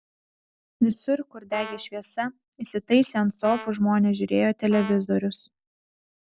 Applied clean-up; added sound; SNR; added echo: none; Brass instrument; 17 dB; none.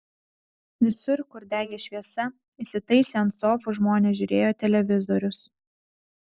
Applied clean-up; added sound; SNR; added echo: neural mask model Resemble Enhance denoiser.